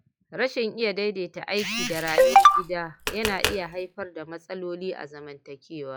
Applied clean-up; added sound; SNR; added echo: classical method log-MMSE.